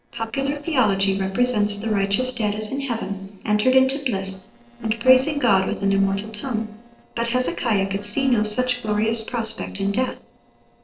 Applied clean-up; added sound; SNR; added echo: neural separator model SepFormer DNS4.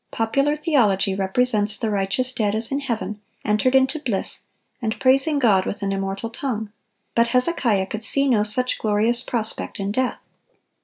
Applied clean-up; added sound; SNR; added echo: none; none; none; none.